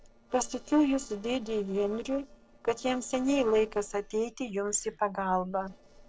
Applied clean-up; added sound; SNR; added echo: neural separator model SepFormer DNS4.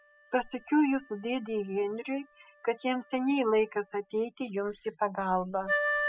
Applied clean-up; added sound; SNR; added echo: classical method spectral subtraction.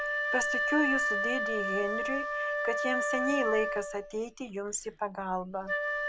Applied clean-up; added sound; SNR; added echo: none; Wind instrument, woodwind instrument; -2 dB; none.